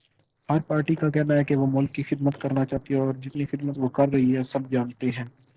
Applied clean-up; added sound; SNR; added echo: neural separator model SepFormer DNS4.